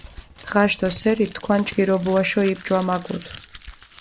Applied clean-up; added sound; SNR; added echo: none; Crumpling, crinkling; 17 dB; none.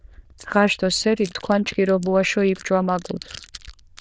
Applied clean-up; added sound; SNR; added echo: neural diffusion model UNIVERSE++.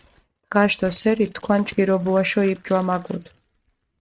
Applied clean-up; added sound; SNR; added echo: neural mask model RNNoise.